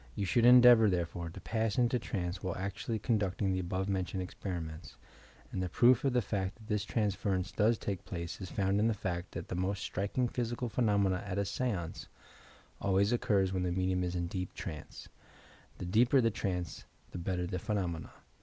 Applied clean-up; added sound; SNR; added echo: none; none; none; none.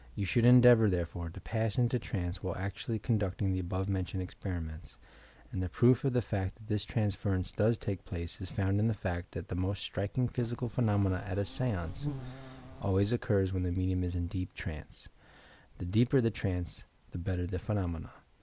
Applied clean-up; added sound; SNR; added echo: none; Insect; 12 dB; none.